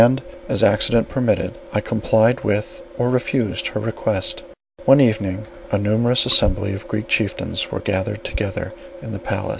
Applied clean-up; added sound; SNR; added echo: none; none; none; none.